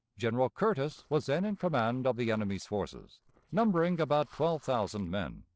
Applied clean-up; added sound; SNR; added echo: neural separator model SepFormer DNS4.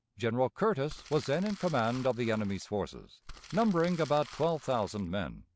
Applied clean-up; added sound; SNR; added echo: none; Crumpling, crinkling; 19 dB; none.